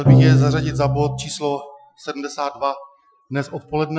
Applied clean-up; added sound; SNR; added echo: classical method Wiener filter.